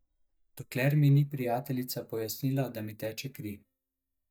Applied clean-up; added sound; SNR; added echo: neural mask model DeepFilterNet 3.